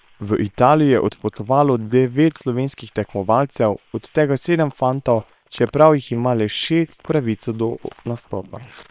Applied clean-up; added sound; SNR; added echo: neural separator model SepFormer WHAM!.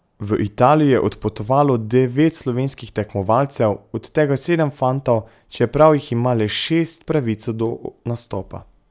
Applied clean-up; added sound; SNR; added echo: none; none; none; none.